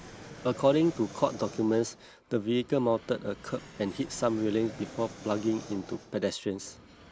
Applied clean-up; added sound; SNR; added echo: none; Fixed-wing aircraft, airplane; 17 dB; none.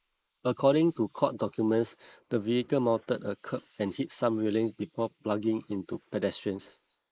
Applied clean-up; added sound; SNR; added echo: neural mask model Resemble Enhance denoiser.